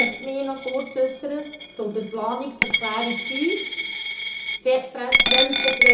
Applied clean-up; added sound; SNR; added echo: none; Coin (dropping); -3 dB; reverberation time 0.7 s.